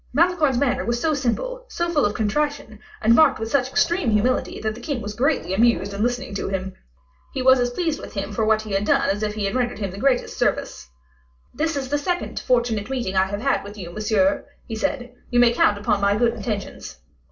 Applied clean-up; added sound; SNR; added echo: none; Growling; 18 dB; reverberation time 0.2 s.